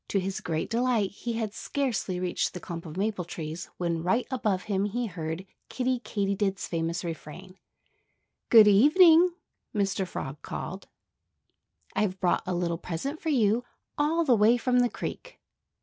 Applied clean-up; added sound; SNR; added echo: none; none; none; none.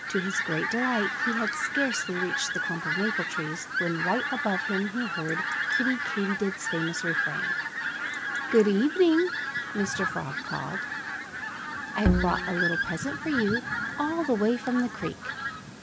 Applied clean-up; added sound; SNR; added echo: none; Fowl + Bowed string instrument; 1 dB; none.